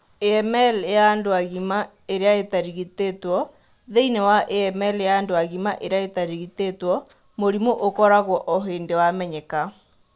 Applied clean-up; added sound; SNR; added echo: none; none; none; none.